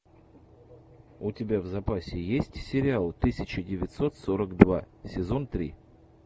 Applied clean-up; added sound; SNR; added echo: none; none; none; none.